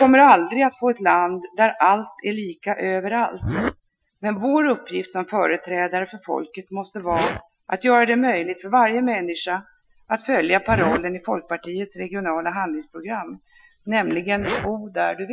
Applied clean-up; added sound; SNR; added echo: classical method Wiener filter.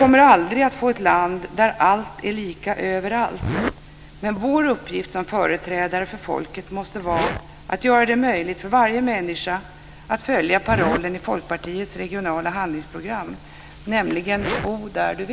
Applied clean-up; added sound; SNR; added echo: none; Zipper (clothing); 12 dB; none.